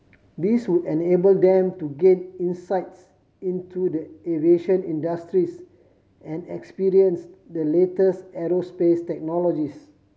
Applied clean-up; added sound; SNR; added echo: none; none; none; none.